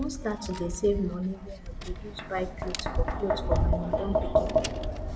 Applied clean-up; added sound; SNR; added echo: none; Tap; -3 dB; none.